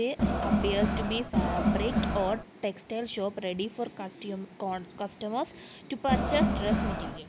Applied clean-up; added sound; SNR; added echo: none; Crowd; -5 dB; none.